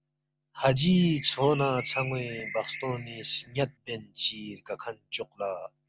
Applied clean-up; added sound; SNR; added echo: none; Bird; 13 dB; none.